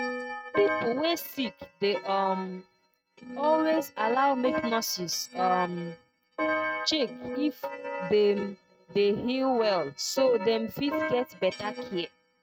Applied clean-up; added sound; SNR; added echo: neural mask model RNNoise.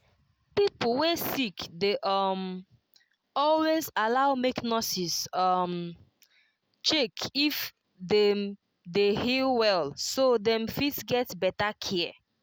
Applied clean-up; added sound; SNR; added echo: none; none; none; none.